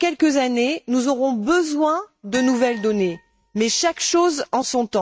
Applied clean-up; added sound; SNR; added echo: neural mask model RNNoise.